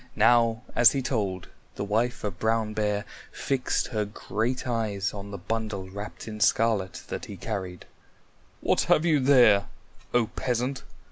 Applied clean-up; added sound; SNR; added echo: none; none; none; none.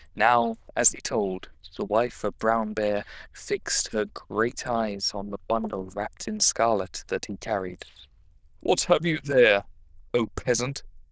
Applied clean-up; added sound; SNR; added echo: neural diffusion model UNIVERSE++.